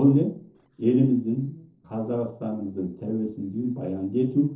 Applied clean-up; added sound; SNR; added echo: neural separator model SepFormer DNS4.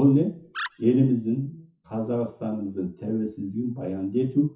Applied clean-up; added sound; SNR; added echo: classical method WPE with log-MMSE.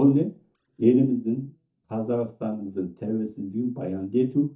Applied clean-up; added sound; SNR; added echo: neural mask model DeepFilterNet 3.